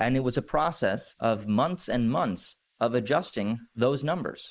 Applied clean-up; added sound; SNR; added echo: neural mask model Resemble Enhance denoiser.